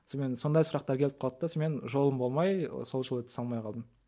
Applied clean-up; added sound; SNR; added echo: none; none; none; none.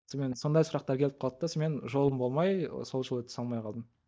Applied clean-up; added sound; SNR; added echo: neural mask model DeepFilterNet 3.